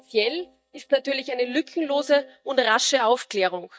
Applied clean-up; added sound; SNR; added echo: neural mask model DeepFilterNet 3.